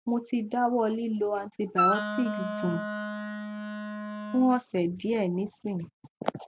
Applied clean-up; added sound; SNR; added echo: neural mask model RNNoise.